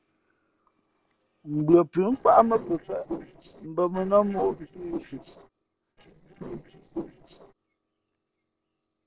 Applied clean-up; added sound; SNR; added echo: neural separator model SepFormer DNS4.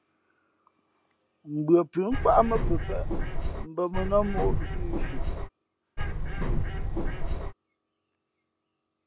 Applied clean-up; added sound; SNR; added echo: none; Bird; -3 dB; none.